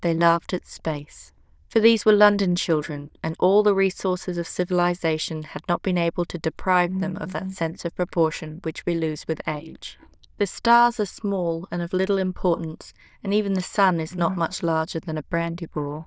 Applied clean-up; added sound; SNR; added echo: neural diffusion model UNIVERSE++.